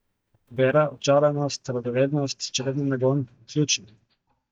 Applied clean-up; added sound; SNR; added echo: neural mask model DeepFilterNet 3.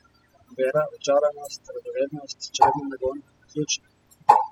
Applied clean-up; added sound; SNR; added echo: classical method spectral subtraction.